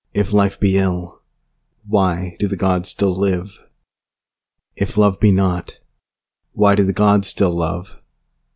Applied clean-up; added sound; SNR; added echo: none; none; none; none.